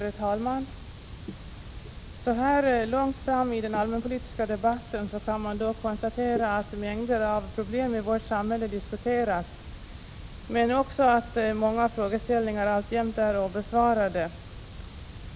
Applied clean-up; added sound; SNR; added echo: none; none; none; none.